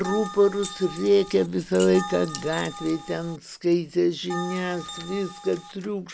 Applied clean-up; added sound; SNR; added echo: none; Keys jangling + Bell; 14 dB; none.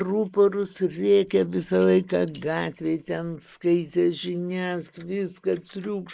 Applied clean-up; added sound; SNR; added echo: neural mask model Resemble Enhance denoiser.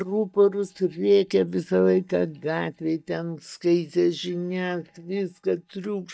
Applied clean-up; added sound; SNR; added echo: neural mask model DeepFilterNet 3.